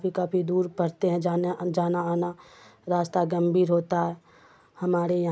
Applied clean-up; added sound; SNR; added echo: none; none; none; none.